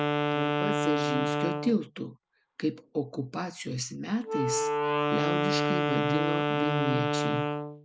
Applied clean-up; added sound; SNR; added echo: none; Wind instrument, woodwind instrument; -4 dB; none.